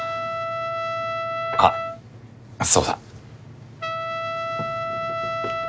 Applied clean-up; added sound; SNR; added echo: none; Trumpet; 1 dB; none.